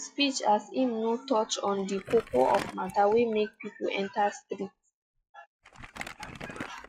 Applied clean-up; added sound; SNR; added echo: classical method log-MMSE.